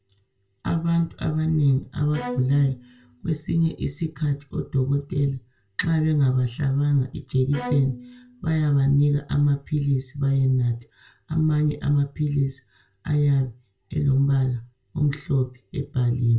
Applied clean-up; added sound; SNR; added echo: none; Bowed string instrument; 15 dB; reverberation time 0.2 s.